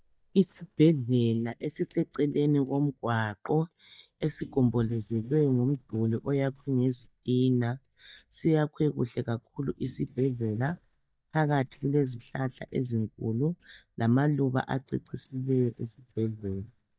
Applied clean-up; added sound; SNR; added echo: neural mask model DeepFilterNet 3.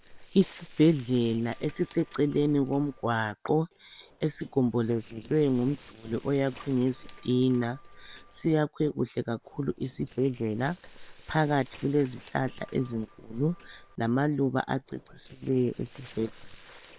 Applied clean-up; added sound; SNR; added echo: neural separator model SepFormer WHAM!.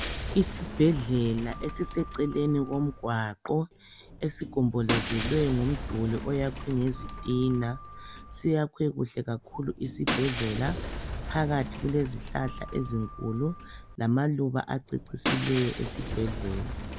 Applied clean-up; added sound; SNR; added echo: none; Shatter + Sliding door; 8 dB; none.